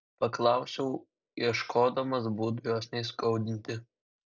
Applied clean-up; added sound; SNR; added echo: none; none; none; none.